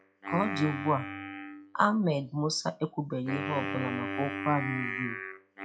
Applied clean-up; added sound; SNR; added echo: classical method log-MMSE.